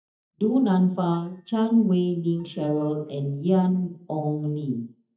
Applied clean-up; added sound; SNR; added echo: neural mask model DeepFilterNet 3.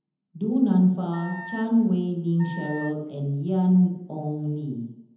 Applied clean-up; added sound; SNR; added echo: none; Wind instrument, woodwind instrument; 16 dB; reverberation time 0.9 s.